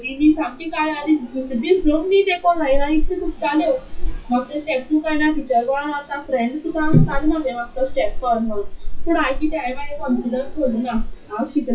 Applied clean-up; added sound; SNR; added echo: classical method WPE with log-MMSE.